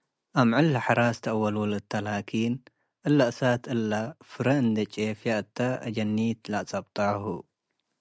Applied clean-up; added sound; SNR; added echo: none; none; none; none.